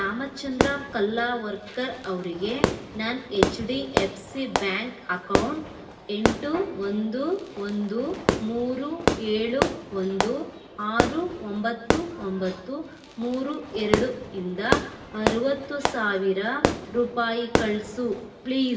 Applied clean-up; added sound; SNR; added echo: none; Fireworks; 2 dB; reverberation time 0.9 s.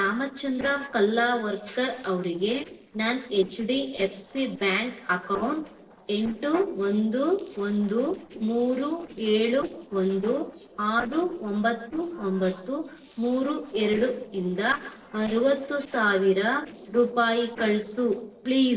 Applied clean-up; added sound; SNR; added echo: neural separator model SepFormer DNS4.